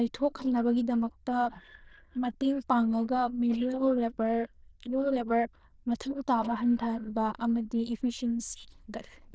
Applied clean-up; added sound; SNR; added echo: neural diffusion model UNIVERSE++.